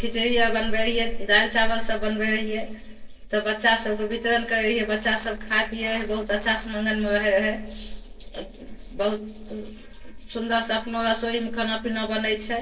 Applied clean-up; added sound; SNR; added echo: neural separator model SepFormer DNS4.